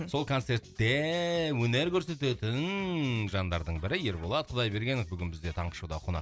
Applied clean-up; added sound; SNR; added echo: none; none; none; none.